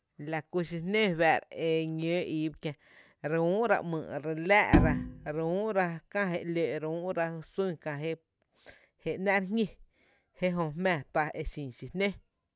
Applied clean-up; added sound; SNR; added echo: none; Bowed string instrument; -2 dB; none.